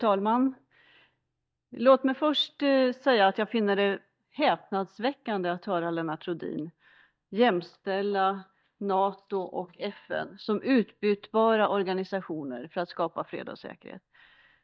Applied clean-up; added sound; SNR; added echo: neural mask model DeepFilterNet 3.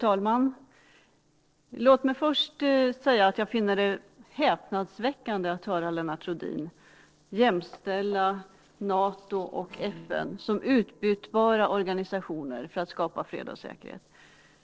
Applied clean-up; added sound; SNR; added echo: neural separator model SepFormer DNS4.